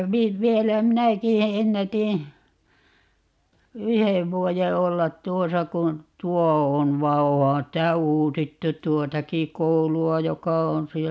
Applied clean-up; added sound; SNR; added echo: none; none; none; none.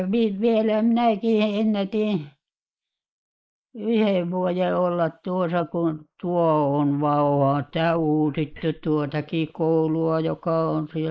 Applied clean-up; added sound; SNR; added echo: neural mask model Resemble Enhance denoiser.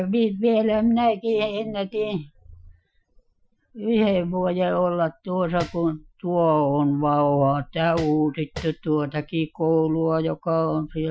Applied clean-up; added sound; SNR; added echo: classical method Wiener filter.